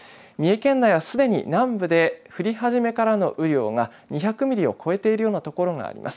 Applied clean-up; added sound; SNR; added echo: none; none; none; none.